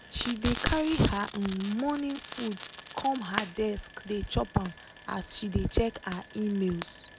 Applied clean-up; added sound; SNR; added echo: none; Frying (food); 4 dB; none.